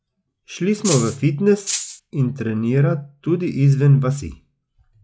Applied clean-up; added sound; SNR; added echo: classical method log-MMSE.